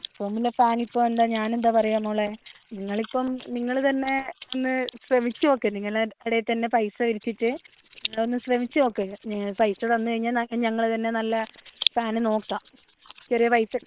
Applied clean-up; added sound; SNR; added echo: neural separator model SepFormer WHAM!.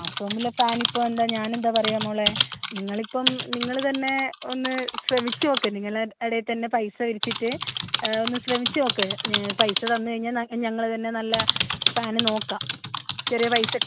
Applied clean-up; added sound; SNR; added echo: none; Typing; 3 dB; none.